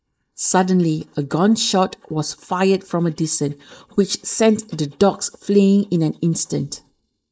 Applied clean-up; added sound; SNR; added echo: neural mask model Resemble Enhance denoiser.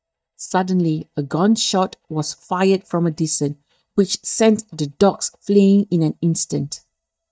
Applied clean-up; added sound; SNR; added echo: neural mask model DeepFilterNet 3.